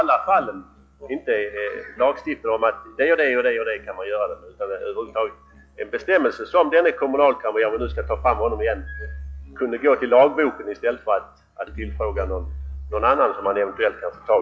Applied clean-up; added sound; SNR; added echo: classical method log-MMSE.